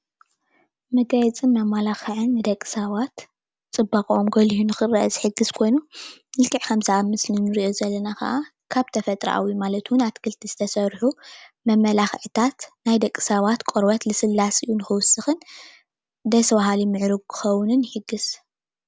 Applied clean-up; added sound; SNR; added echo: none; none; none; none.